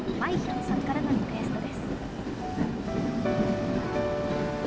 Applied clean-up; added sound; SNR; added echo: none; Train; -3 dB; none.